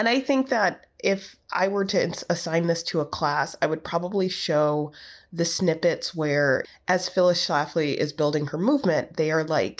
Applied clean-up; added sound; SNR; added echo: none; none; none; none.